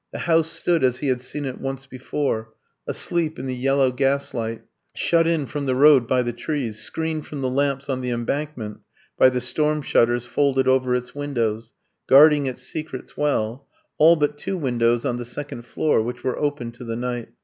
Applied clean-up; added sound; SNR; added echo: none; none; none; none.